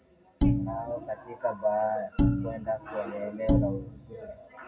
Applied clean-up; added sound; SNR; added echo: none; Bowed string instrument; -4 dB; reverberation time 0.4 s.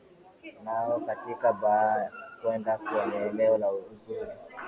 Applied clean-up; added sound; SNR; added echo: none; none; none; none.